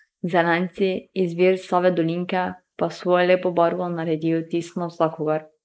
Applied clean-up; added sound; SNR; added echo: neural mask model Resemble Enhance denoiser.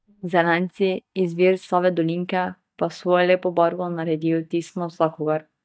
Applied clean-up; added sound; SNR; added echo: neural mask model DeepFilterNet 3.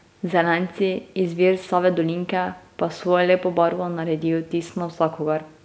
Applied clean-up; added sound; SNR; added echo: none; none; none; none.